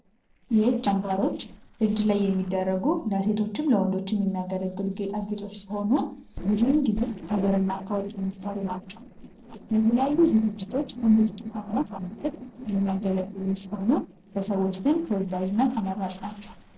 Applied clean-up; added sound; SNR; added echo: neural separator model SepFormer DNS4.